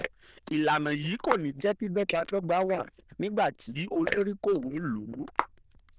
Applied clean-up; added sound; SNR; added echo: neural diffusion model UNIVERSE++.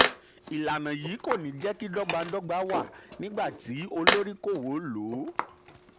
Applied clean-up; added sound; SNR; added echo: none; Tools; 0 dB; none.